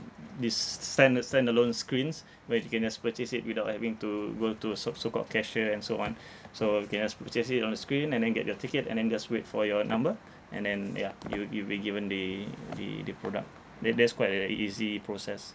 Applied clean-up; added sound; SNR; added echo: none; none; none; none.